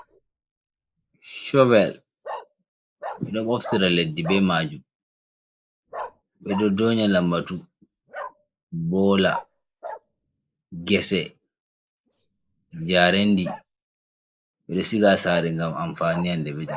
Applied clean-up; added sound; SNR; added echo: neural mask model Resemble Enhance denoiser.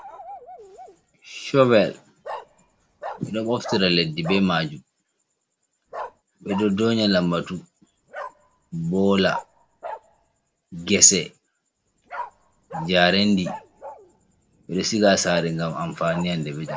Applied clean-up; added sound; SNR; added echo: none; Bark; 15 dB; none.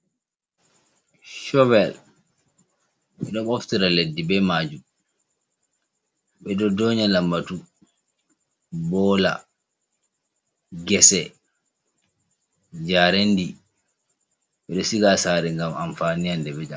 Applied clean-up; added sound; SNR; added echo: none; none; none; none.